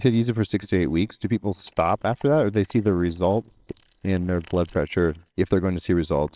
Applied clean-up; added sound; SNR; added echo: neural separator model SepFormer WHAMR!.